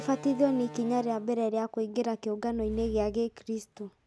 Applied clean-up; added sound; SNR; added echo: none; Slam; 16 dB; none.